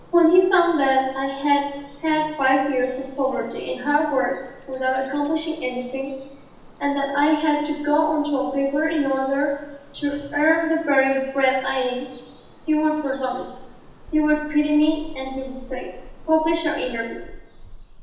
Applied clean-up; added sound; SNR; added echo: none; Bird vocalization, bird call, bird song; 19 dB; reverberation time 0.9 s.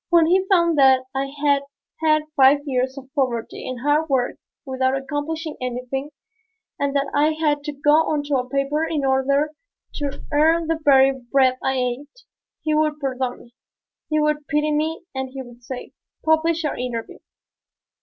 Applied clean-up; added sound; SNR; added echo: none; none; none; none.